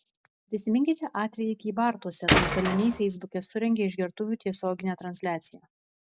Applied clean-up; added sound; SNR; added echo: none; Tools; -4 dB; none.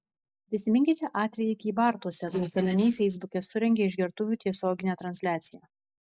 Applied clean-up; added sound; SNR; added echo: neural mask model Resemble Enhance denoiser.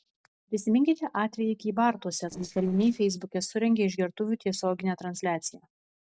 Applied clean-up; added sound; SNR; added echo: neural separator model SepFormer DNS4.